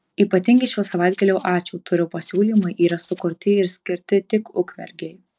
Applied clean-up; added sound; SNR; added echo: neural separator model SepFormer DNS4.